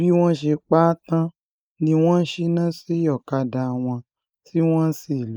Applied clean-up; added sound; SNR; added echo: neural mask model Resemble Enhance denoiser.